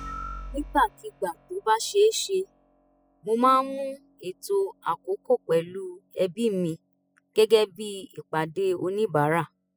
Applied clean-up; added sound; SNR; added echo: classical method spectral subtraction.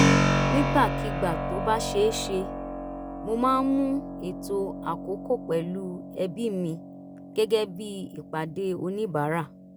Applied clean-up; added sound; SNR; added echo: none; Keyboard (musical); 1 dB; none.